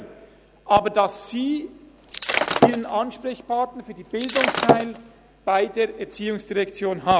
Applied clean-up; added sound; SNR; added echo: none; Shatter; -2 dB; none.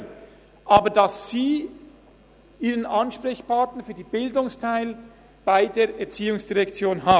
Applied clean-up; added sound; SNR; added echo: none; none; none; none.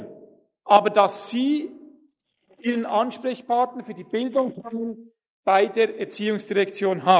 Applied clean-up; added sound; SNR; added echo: neural mask model Resemble Enhance denoiser.